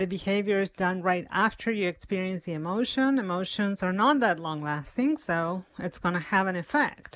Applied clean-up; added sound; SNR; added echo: none; none; none; none.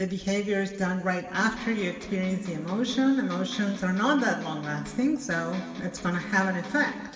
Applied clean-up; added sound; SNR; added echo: none; Electric guitar; 12 dB; reverberation time 2.5 s.